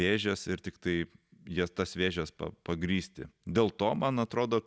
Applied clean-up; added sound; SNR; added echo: none; none; none; none.